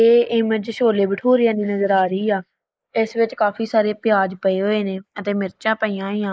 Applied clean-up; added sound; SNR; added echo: neural mask model Resemble Enhance denoiser.